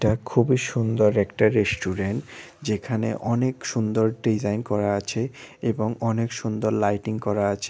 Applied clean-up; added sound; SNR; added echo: none; none; none; none.